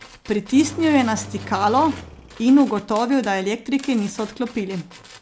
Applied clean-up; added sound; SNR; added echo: none; Tools + Engine; 18 dB; none.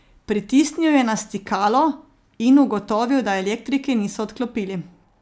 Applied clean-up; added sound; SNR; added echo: none; none; none; none.